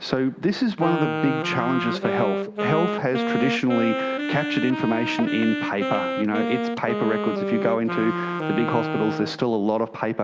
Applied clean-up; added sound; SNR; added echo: none; Wind instrument, woodwind instrument; 3 dB; none.